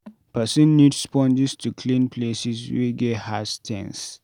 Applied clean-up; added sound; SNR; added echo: none; none; none; none.